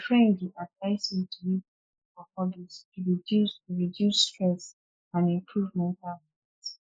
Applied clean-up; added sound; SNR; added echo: neural mask model Resemble Enhance denoiser.